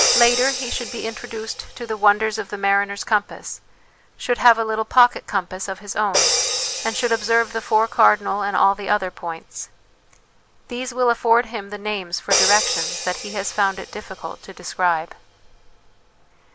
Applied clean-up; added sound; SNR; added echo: none; Crash cymbal; 6 dB; none.